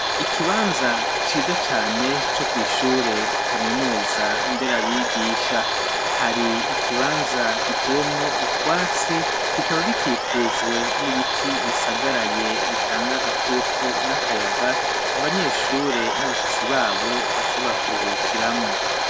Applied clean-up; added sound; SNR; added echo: none; Domestic sounds, home sounds; -5 dB; none.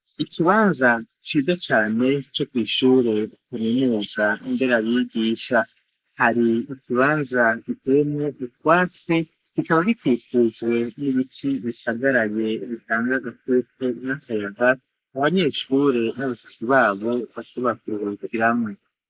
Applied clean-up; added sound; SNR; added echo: neural mask model Resemble Enhance denoiser.